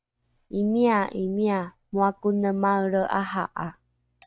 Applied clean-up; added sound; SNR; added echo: neural mask model RNNoise.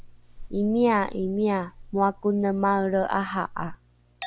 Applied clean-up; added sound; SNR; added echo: none; Chink, clink; 16 dB; none.